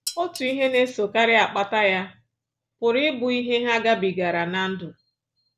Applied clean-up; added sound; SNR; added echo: none; Dishes, pots, and pans; 16 dB; none.